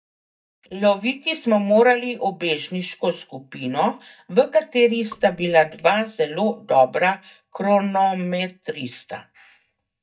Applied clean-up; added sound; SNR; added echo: neural mask model DeepFilterNet 3.